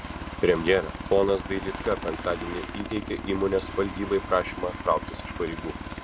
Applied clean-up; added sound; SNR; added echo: none; Aircraft; 8 dB; none.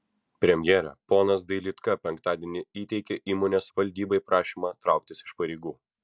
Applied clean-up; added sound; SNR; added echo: none; none; none; none.